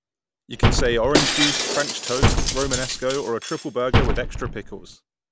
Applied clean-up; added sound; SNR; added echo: none; Slam + Shatter; -4 dB; none.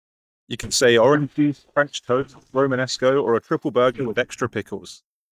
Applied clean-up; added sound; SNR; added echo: neural mask model DeepFilterNet 3.